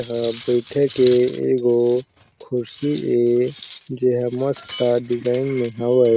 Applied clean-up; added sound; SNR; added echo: neural mask model RNNoise.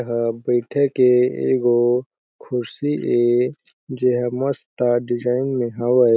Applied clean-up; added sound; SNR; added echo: none; none; none; none.